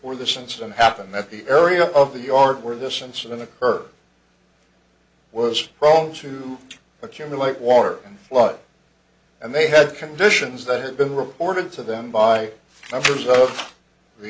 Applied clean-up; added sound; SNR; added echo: none; none; none; none.